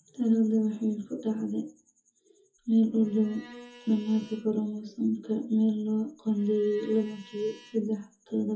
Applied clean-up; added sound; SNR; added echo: classical method WPE with log-MMSE.